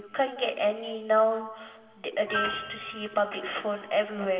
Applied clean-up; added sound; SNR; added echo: none; Piano; 11 dB; reverberation time 1.8 s.